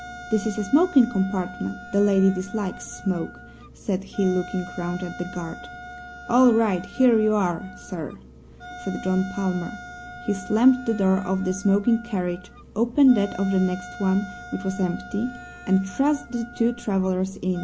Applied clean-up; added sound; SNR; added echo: none; Wind instrument, woodwind instrument; 17 dB; none.